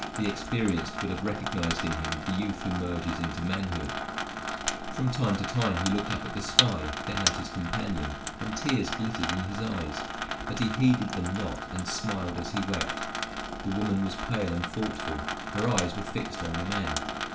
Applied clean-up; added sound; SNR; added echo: none; Sink (filling or washing) / Water tap, faucet; 2 dB; reverberation time 0.3 s.